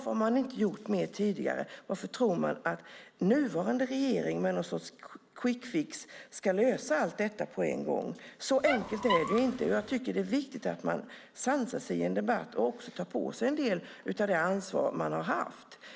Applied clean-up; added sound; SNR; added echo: none; Squeak; 4 dB; none.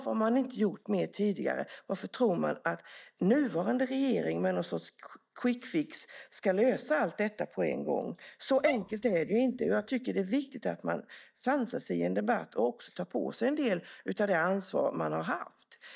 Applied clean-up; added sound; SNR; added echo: neural mask model DeepFilterNet 3.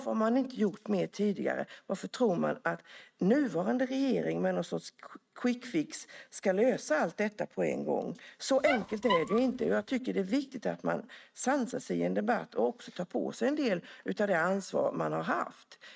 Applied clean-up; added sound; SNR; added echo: neural mask model RNNoise.